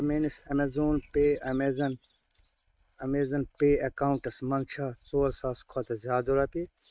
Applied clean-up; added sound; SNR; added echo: neural mask model RNNoise.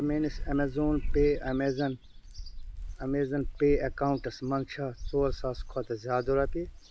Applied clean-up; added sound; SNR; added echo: none; Thunder / Rain; 6 dB; none.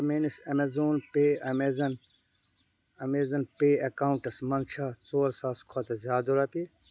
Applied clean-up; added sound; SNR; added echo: none; none; none; none.